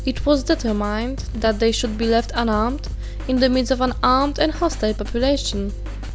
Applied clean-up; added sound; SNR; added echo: none; Drum kit; 17 dB; none.